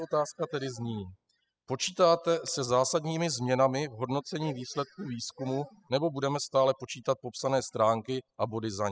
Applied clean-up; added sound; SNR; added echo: classical method spectral subtraction.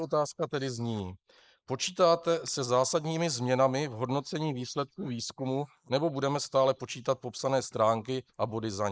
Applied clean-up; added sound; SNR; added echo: neural mask model Resemble Enhance denoiser.